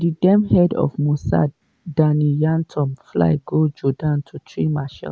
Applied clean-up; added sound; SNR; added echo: none; none; none; none.